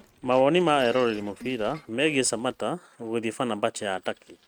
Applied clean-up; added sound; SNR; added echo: neural mask model RNNoise.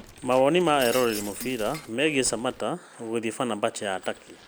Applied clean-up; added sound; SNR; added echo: none; Shatter; 17 dB; none.